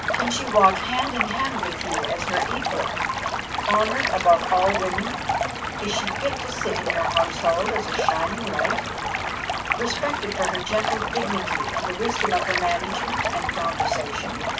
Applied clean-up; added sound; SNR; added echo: none; Stream; 0 dB; reverberation time 0.2 s.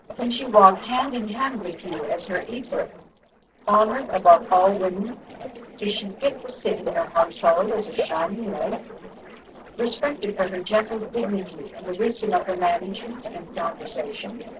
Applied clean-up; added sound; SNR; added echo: neural separator model SepFormer DNS4.